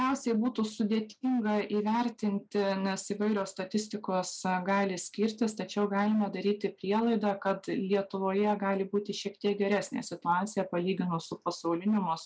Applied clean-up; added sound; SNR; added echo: none; none; none; none.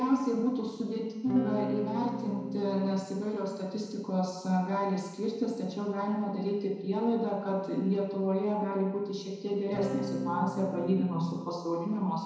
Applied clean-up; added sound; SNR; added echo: none; Electric guitar / Strum; 5 dB; reverberation time 1.0 s.